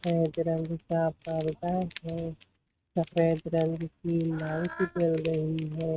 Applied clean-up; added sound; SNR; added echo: neural mask model RNNoise.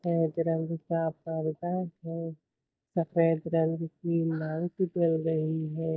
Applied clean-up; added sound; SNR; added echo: neural mask model DeepFilterNet 3.